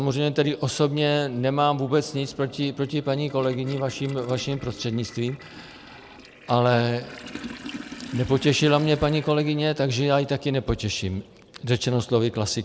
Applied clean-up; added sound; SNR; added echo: none; Toilet flush; 19 dB; none.